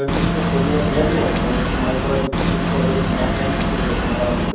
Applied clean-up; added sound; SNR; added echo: none; Boat, Water vehicle; -4 dB; reverberation time 0.6 s.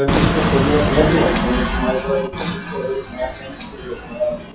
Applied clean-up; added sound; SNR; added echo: classical method WPE with log-MMSE.